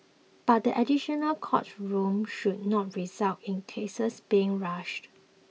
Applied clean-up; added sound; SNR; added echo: none; none; none; none.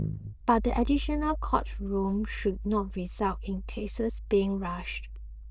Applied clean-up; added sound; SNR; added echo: neural diffusion model UNIVERSE++.